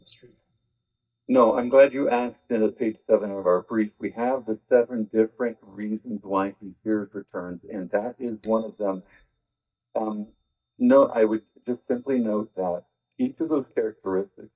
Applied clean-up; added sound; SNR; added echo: neural mask model DeepFilterNet 3.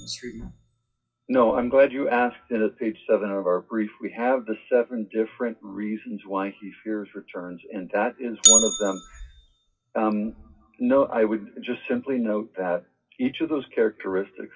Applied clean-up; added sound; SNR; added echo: classical method WPE with log-MMSE.